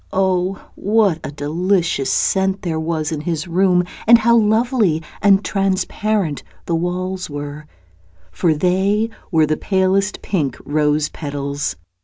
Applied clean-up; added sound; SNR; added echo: none; none; none; none.